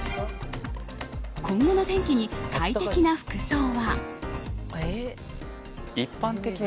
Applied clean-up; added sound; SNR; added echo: none; none; none; none.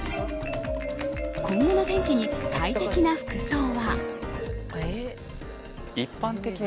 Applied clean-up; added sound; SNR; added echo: none; Marimba, xylophone; 6 dB; none.